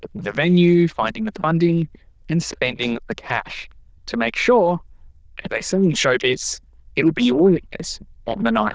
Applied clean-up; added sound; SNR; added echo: neural diffusion model UNIVERSE++.